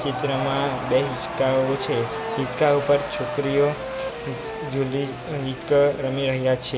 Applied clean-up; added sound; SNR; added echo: none; Crowd / Cheering + Wind instrument, woodwind instrument; 8 dB; none.